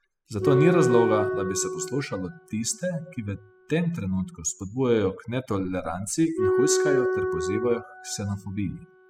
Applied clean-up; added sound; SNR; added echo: classical method spectral subtraction.